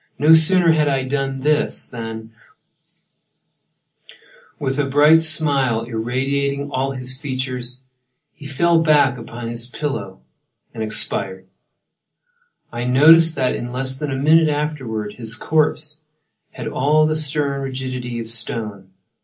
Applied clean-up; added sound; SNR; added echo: none; none; none; reverberation time 0.4 s.